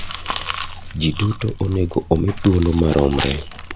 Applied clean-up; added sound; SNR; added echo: none; Chewing, mastication; 7 dB; none.